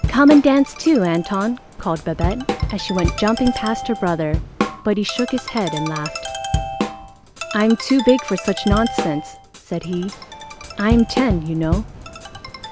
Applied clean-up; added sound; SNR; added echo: none; Ringtone + Drum / Drum kit; 6 dB; none.